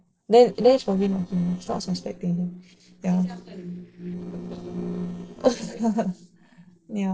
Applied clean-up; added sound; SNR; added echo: neural separator model SepFormer DNS4.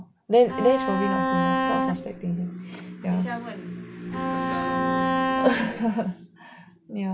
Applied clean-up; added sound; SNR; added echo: none; Bowed string instrument; -1 dB; none.